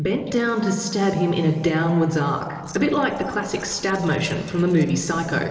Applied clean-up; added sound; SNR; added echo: neural separator model SepFormer DNS4.